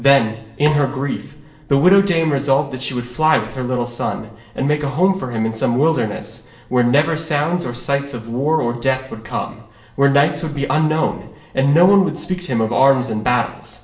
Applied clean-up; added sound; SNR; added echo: none; Bowed string instrument; 19 dB; reverberation time 1.1 s.